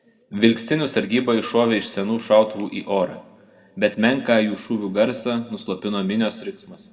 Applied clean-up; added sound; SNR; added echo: none; none; none; reverberation time 2.3 s.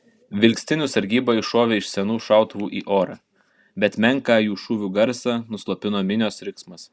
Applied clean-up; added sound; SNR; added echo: none; none; none; none.